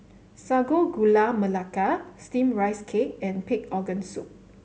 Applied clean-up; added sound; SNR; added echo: none; none; none; none.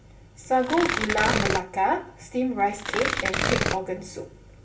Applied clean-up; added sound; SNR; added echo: none; Tearing; 0 dB; reverberation time 0.2 s.